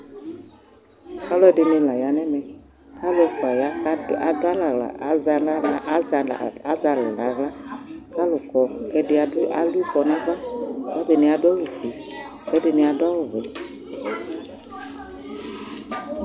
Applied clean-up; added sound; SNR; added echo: none; none; none; none.